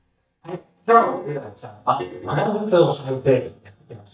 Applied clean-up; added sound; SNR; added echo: neural mask model DeepFilterNet 3.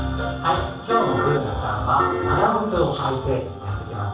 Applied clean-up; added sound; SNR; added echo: neural separator model SepFormer DNS4.